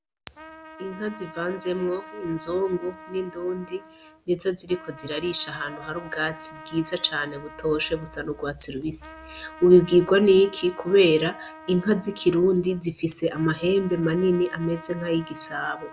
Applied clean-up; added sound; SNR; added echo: none; Trumpet; 19 dB; none.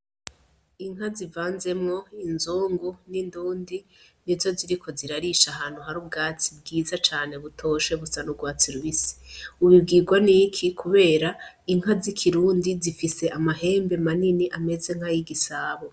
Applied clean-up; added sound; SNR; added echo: none; none; none; none.